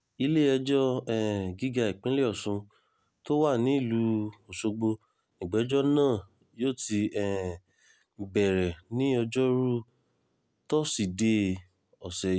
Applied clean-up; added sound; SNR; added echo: none; none; none; none.